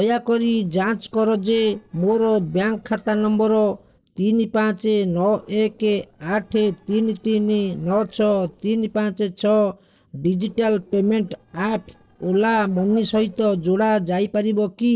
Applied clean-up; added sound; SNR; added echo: neural separator model SepFormer DNS4.